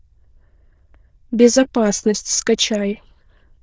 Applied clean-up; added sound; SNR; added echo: neural diffusion model UNIVERSE++.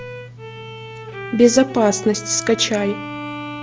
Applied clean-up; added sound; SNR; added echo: none; Bowed string instrument; 13 dB; none.